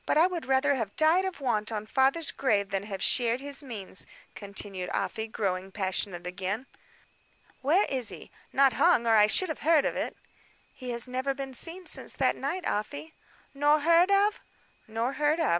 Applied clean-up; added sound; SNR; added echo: none; none; none; none.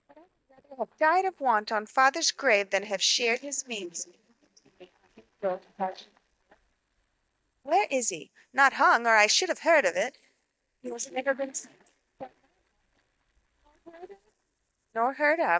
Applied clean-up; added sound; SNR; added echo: neural mask model DeepFilterNet 3.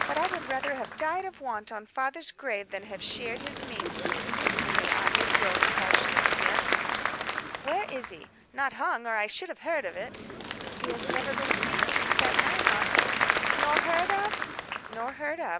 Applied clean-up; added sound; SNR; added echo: none; Applause / Crowd; -4 dB; none.